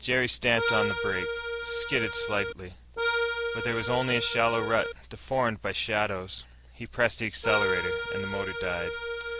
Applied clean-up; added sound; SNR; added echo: none; Accordion; 0 dB; none.